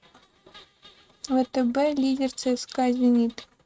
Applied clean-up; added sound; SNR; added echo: neural mask model RNNoise.